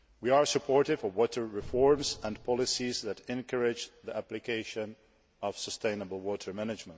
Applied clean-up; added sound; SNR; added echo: none; Drum; 19 dB; none.